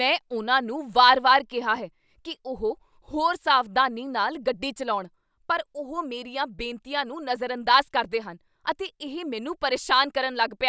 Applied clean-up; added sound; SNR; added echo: none; none; none; none.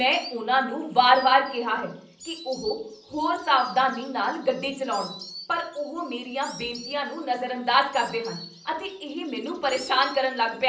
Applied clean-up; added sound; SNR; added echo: none; Insect; 19 dB; reverberation time 0.6 s.